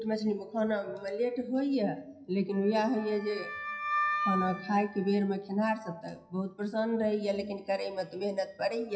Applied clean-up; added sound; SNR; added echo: classical method WPE with log-MMSE.